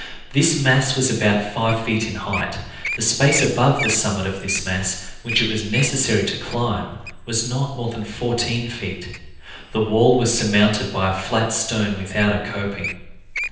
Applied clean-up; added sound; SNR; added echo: none; Wild animals; 12 dB; reverberation time 0.9 s.